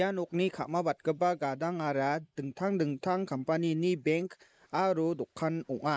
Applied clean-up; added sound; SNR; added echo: neural mask model Resemble Enhance denoiser.